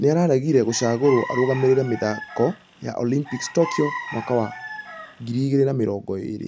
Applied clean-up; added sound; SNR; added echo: none; Chicken, rooster; 12 dB; none.